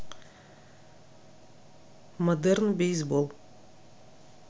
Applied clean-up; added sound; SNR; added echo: none; none; none; none.